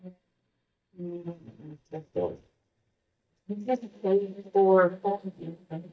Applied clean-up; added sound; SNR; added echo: neural mask model DeepFilterNet 3.